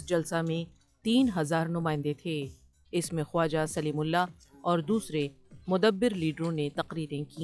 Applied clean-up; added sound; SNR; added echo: classical method log-MMSE.